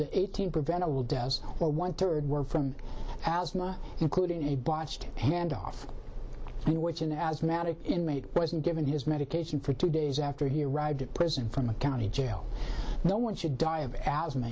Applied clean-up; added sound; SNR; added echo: none; none; none; none.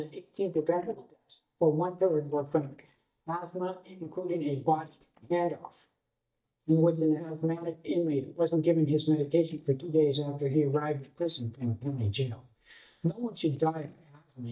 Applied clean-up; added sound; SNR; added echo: neural mask model DeepFilterNet 3.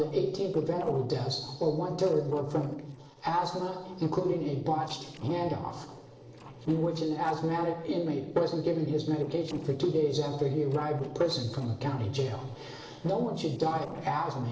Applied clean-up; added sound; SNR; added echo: neural separator model SepFormer DNS4.